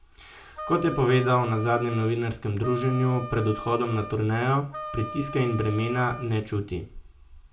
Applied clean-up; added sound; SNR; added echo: none; Wind instrument, woodwind instrument; 12 dB; reverberation time 0.2 s.